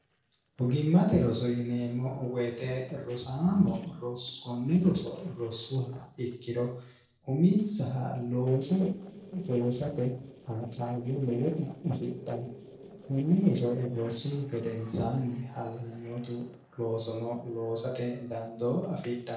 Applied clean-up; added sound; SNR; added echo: neural separator model SepFormer DNS4.